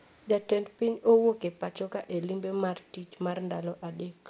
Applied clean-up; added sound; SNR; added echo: none; none; none; none.